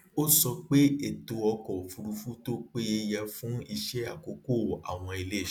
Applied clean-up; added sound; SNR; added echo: none; none; none; none.